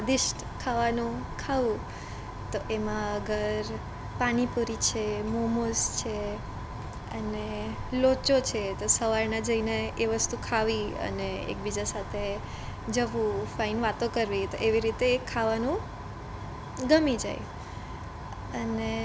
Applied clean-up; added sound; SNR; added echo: none; Hammer; 18 dB; none.